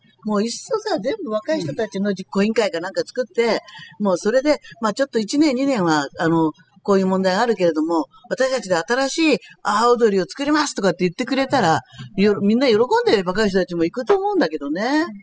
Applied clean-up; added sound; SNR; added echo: classical method spectral subtraction.